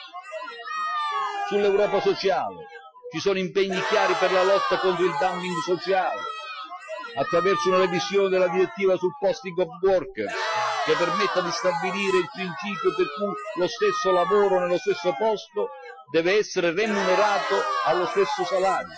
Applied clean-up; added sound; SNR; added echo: classical method Wiener filter.